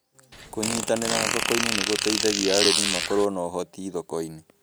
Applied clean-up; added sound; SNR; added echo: none; Fart; -1 dB; none.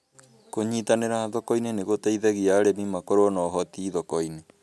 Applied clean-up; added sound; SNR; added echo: none; none; none; none.